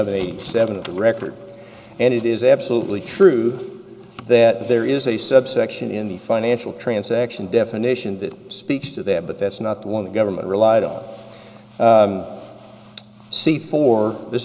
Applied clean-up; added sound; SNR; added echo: none; none; none; none.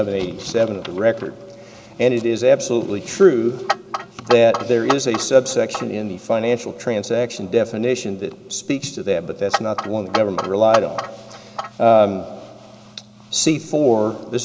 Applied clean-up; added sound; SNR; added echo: none; Clock; 8 dB; none.